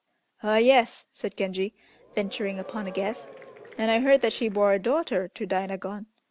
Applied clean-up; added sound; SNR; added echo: none; Applause / Crowd / Cheering; 18 dB; none.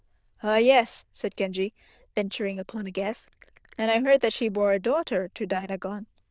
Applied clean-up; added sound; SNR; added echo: neural diffusion model UNIVERSE++.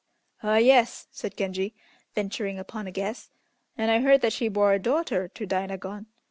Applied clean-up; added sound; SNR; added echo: none; none; none; none.